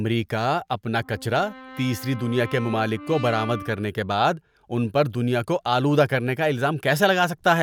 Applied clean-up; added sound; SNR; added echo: none; Brass instrument; 15 dB; none.